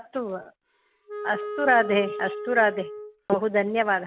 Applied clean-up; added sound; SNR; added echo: none; Wind instrument, woodwind instrument; 9 dB; none.